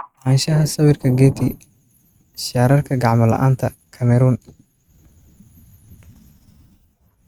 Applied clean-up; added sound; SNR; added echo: neural mask model RNNoise.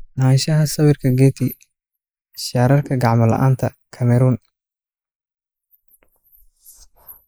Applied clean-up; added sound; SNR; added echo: neural mask model Resemble Enhance denoiser.